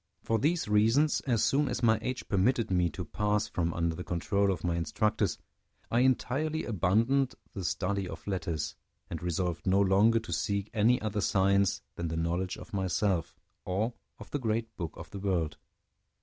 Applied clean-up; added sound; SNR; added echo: none; none; none; none.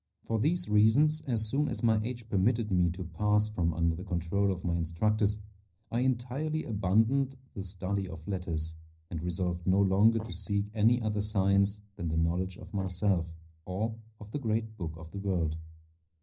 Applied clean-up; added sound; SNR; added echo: neural separator model SepFormer DNS4.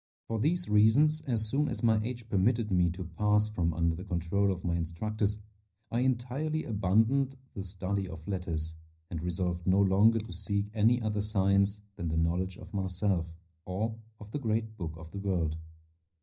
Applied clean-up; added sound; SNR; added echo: neural mask model DeepFilterNet 3.